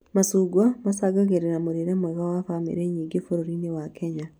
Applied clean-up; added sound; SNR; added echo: none; none; none; none.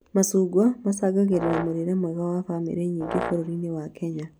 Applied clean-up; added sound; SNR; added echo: none; Brass instrument; 10 dB; none.